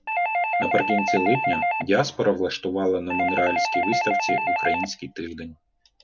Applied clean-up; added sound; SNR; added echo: none; Doorbell; -1 dB; none.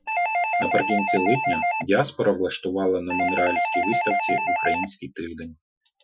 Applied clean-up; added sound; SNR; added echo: classical method Wiener filter.